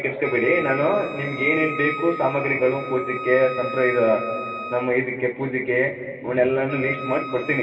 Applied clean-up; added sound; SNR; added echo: none; Wind instrument, woodwind instrument; 12 dB; reverberation time 2.8 s.